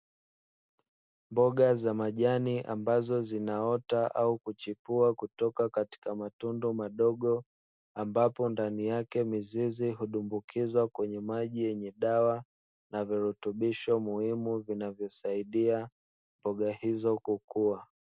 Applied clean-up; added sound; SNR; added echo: none; none; none; none.